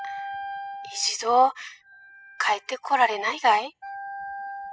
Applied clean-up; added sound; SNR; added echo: classical method spectral subtraction.